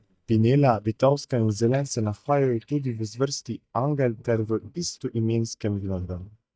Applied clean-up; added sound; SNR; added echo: neural mask model DeepFilterNet 3.